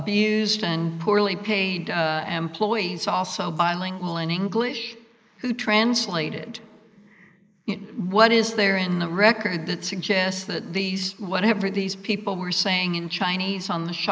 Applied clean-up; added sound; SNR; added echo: neural mask model Resemble Enhance denoiser.